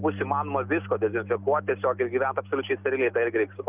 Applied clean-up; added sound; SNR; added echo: none; Bass guitar; 14 dB; none.